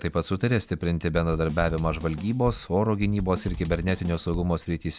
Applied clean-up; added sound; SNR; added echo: none; Drum / Drum kit; 11 dB; none.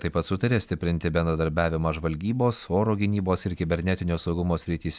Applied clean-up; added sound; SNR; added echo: none; none; none; none.